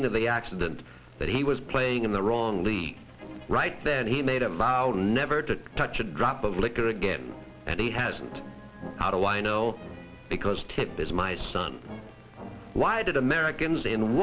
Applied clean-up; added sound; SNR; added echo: none; none; none; none.